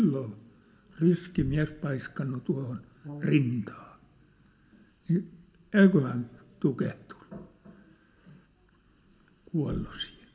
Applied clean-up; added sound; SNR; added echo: none; Brass instrument; 14 dB; reverberation time 0.5 s.